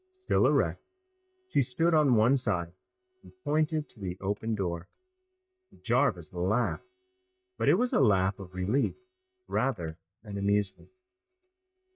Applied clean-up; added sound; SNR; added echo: neural mask model DeepFilterNet 3.